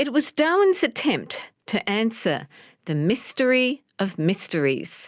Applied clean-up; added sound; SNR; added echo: none; none; none; none.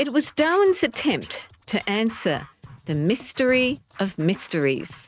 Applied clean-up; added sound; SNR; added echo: neural mask model RNNoise.